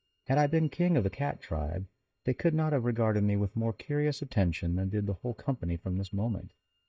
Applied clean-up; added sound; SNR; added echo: neural mask model DeepFilterNet 3.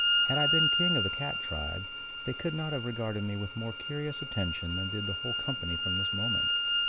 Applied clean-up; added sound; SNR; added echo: none; Bowed string instrument; -4 dB; none.